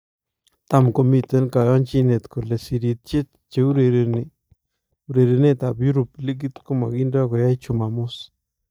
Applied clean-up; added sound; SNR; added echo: neural mask model DeepFilterNet 3.